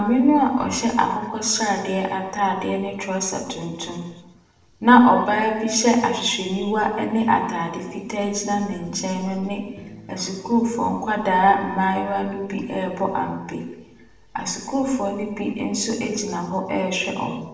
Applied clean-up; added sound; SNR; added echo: neural separator model SepFormer DNS4.